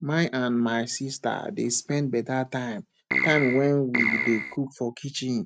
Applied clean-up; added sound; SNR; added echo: neural mask model RNNoise.